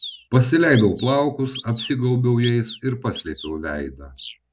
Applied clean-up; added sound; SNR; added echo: none; Bird vocalization, bird call, bird song; 16 dB; none.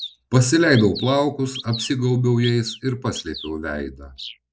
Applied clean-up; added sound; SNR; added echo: neural mask model Resemble Enhance denoiser.